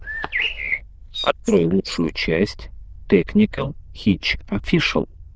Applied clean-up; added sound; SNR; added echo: neural diffusion model UNIVERSE++.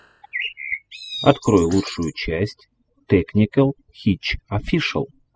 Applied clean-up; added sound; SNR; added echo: classical method spectral subtraction.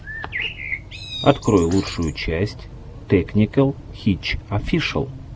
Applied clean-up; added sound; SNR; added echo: none; Bird; 10 dB; none.